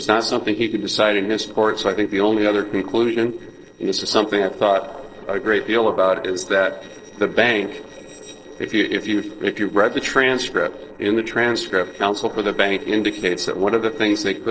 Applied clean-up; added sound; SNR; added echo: neural separator model SepFormer DNS4.